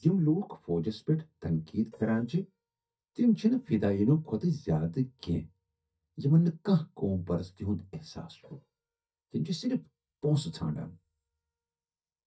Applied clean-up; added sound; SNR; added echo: neural mask model DeepFilterNet 3.